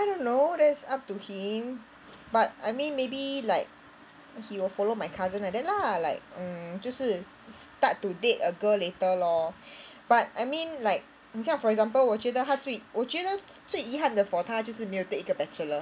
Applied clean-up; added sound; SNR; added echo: none; none; none; none.